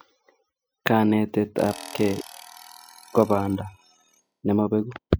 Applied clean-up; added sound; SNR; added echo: classical method spectral subtraction.